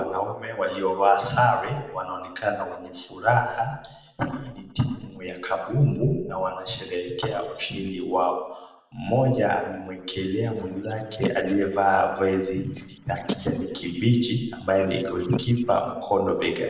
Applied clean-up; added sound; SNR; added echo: neural separator model SepFormer DNS4.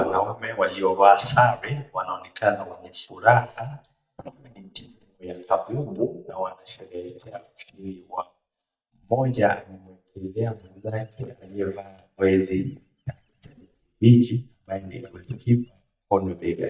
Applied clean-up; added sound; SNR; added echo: neural mask model DeepFilterNet 3.